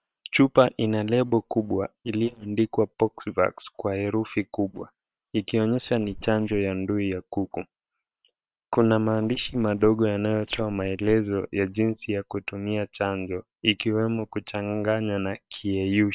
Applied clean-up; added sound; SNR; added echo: neural separator model SepFormer WHAM!.